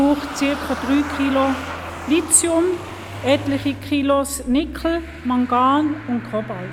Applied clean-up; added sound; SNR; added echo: none; Engine starting / Motor vehicle (road); 11 dB; none.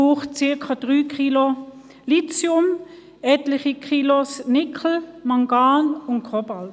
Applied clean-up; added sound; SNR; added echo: none; none; none; none.